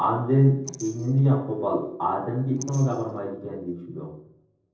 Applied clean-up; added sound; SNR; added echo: neural separator model SepFormer DNS4.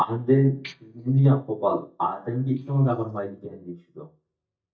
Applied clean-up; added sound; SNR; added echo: neural mask model DeepFilterNet 3.